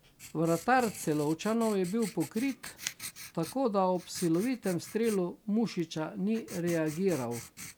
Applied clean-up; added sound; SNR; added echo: none; Writing; 16 dB; none.